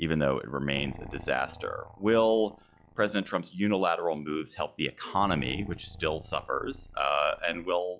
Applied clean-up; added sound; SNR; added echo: classical method log-MMSE.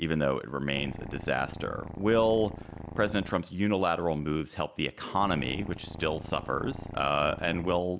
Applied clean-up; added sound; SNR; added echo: none; Purr; 11 dB; none.